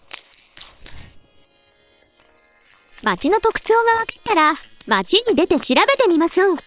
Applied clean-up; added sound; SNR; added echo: neural separator model SepFormer WHAM!.